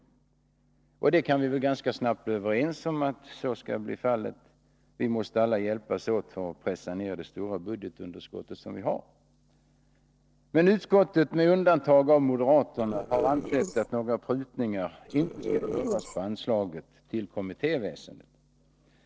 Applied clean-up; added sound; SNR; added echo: neural separator model SepFormer DNS4.